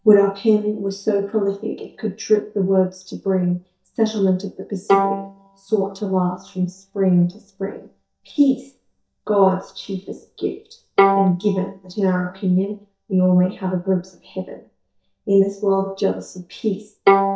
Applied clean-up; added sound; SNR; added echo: neural mask model DeepFilterNet 3.